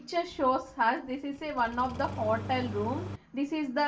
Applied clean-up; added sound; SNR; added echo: none; Engine starting; 10 dB; reverberation time 0.3 s.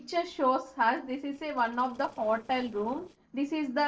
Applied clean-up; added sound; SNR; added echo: neural separator model SepFormer DNS4.